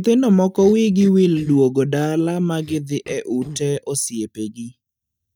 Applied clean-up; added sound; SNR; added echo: neural mask model DeepFilterNet 3.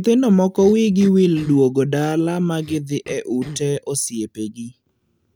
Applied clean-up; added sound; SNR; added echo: none; Cough; 20 dB; none.